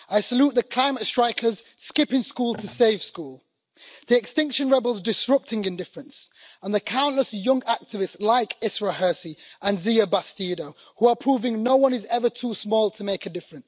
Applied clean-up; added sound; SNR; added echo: none; none; none; none.